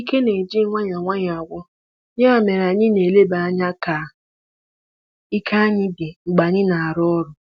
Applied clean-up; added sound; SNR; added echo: none; none; none; none.